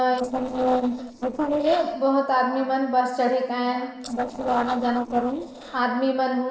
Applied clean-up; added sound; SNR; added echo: neural separator model SepFormer DNS4.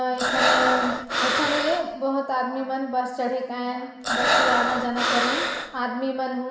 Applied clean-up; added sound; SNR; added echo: none; Breathing; -3 dB; reverberation time 1.3 s.